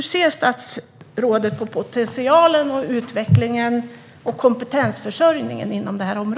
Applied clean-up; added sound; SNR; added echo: none; none; none; none.